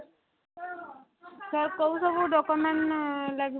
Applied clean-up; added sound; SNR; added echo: none; none; none; none.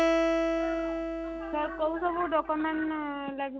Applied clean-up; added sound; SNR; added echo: none; Acoustic guitar; -1 dB; none.